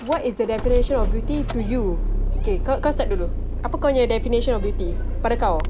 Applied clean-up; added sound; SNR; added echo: none; Idling / Engine starting / Door / Car; -1 dB; none.